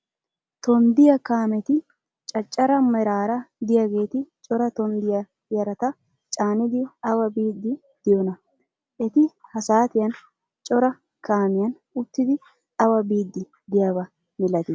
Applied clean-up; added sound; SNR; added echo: none; none; none; none.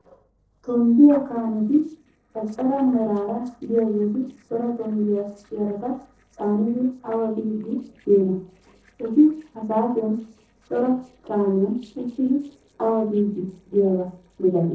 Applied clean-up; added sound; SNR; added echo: neural separator model SepFormer DNS4.